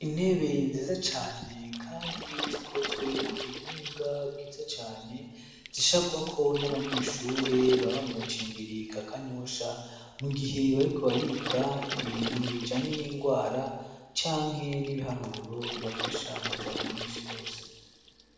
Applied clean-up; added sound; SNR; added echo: none; Water / Splash, splatter; 8 dB; reverberation time 1.1 s.